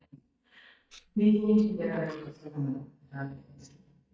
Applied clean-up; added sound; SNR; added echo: neural mask model DeepFilterNet 3.